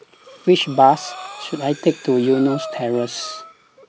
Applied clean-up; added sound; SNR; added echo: none; Breathing; 16 dB; none.